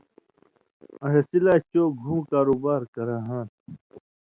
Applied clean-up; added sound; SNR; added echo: none; none; none; none.